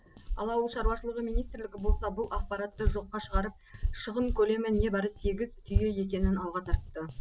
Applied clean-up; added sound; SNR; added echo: none; Walk, footsteps; 0 dB; none.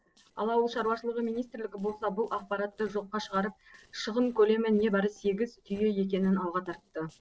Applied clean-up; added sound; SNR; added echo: neural separator model SepFormer DNS4.